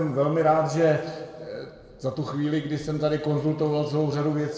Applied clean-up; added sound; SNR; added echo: none; none; none; reverberation time 1.8 s.